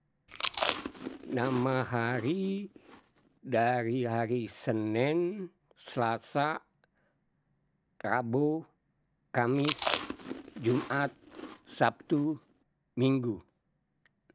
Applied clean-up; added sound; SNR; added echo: none; Chewing, mastication; 2 dB; none.